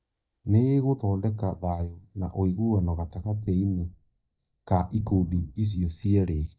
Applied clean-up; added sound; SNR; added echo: neural mask model DeepFilterNet 3.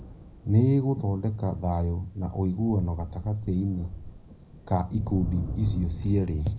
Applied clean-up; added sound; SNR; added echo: none; Thunder; 11 dB; reverberation time 0.5 s.